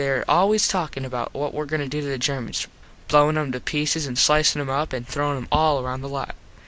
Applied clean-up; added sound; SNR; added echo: none; none; none; none.